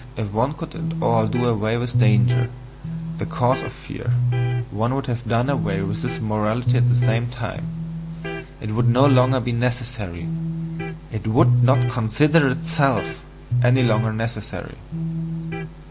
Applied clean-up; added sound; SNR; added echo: none; Electric guitar; 1 dB; none.